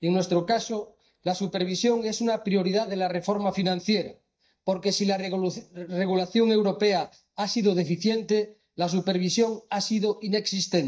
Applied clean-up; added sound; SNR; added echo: neural mask model DeepFilterNet 3.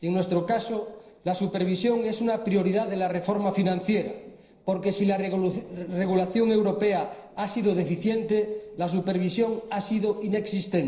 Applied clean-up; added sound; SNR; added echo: neural separator model SepFormer DNS4.